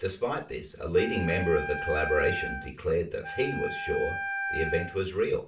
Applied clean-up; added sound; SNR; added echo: none; Wind instrument, woodwind instrument; 6 dB; reverberation time 0.3 s.